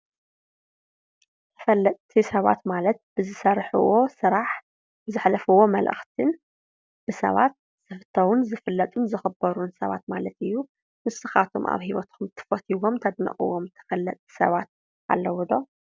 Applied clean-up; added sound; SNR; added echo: none; none; none; none.